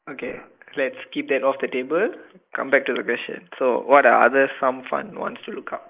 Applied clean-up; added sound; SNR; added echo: neural mask model Resemble Enhance denoiser.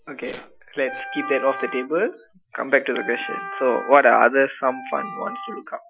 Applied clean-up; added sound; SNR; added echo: classical method Wiener filter.